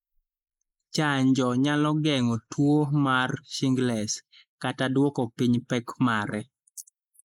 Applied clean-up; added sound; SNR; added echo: neural mask model Resemble Enhance denoiser.